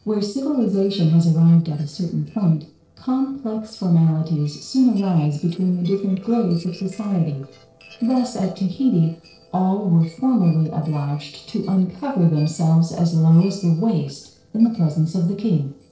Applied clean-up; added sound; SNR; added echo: neural separator model SepFormer DNS4.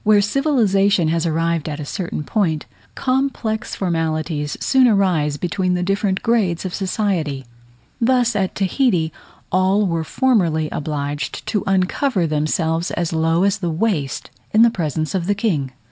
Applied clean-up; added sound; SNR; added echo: none; none; none; none.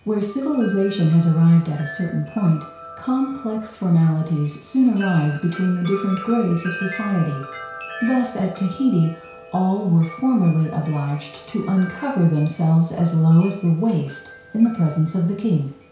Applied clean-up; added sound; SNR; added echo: none; Wind chime; 17 dB; reverberation time 0.6 s.